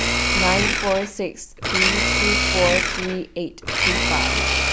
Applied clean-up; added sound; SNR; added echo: none; Domestic sounds, home sounds; -5 dB; none.